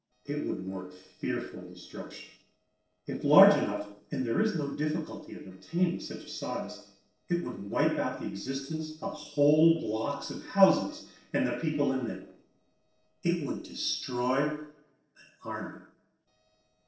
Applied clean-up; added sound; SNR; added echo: neural separator model SepFormer DNS4.